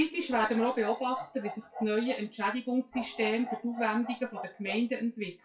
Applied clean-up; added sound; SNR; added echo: classical method WPE with log-MMSE.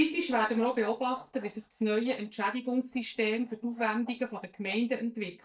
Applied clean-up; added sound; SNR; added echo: neural mask model DeepFilterNet 3.